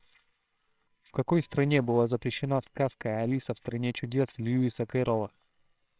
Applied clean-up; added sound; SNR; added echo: neural separator model SepFormer WHAMR!.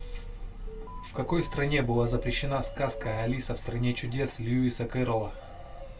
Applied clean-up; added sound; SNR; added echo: none; Alarm; 15 dB; reverberation time 0.2 s.